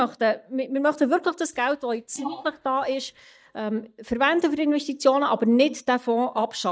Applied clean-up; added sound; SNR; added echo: neural mask model DeepFilterNet 3.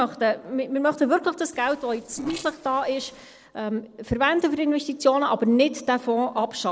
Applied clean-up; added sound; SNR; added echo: neural separator model SepFormer DNS4.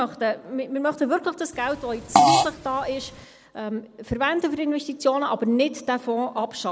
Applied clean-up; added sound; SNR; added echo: none; Fart; -3 dB; none.